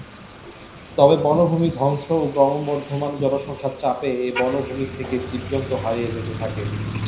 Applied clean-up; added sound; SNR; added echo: none; Motor vehicle (road); 11 dB; reverberation time 0.5 s.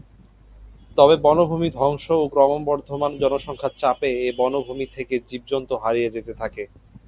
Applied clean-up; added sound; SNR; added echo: none; none; none; none.